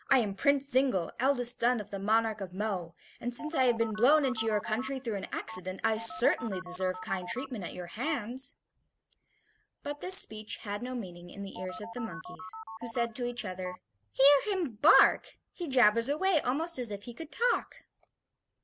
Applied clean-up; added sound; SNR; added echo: none; Telephone; 12 dB; none.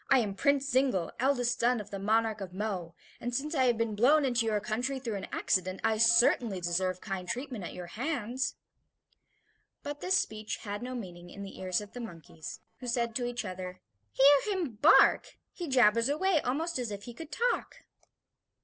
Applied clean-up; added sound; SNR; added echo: neural separator model SepFormer DNS4.